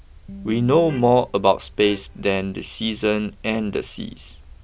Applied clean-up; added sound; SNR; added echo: none; Electric guitar; 17 dB; none.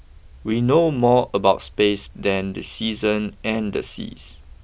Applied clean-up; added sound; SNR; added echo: none; none; none; none.